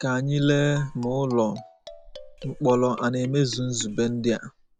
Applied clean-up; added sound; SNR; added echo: none; Marimba, xylophone + Meow; 19 dB; none.